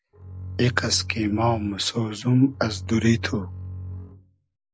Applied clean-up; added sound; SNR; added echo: none; Bowed string instrument; 11 dB; none.